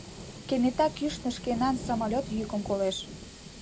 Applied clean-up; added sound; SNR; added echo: none; Sink (filling or washing) + Rain / Thunderstorm; 11 dB; none.